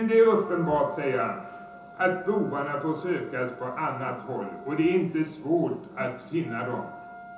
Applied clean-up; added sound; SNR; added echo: none; Wind instrument, woodwind instrument; 19 dB; reverberation time 0.6 s.